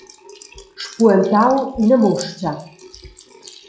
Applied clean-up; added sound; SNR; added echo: classical method log-MMSE.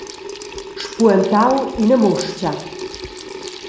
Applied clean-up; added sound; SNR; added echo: none; Sink (filling or washing) / Water tap, faucet; 12 dB; none.